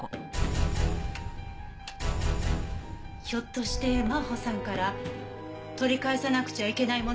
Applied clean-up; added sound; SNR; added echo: none; Run; 18 dB; none.